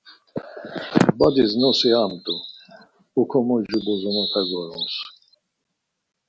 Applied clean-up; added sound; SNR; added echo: none; Bird vocalization, bird call, bird song; 8 dB; none.